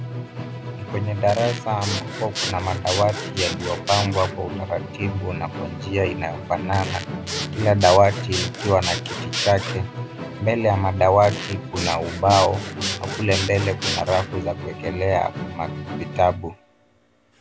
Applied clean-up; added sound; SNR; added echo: none; Zipper (clothing) / Sawing + Musical instrument; 6 dB; none.